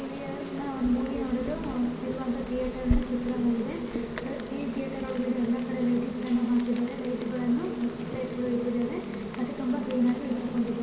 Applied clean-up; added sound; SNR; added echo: none; Rain; 11 dB; reverberation time 2.2 s.